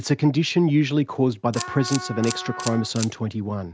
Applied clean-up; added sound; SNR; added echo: none; Trumpet + Camera; 12 dB; none.